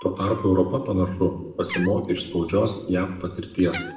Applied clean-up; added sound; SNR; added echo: none; Cat; 17 dB; reverberation time 0.8 s.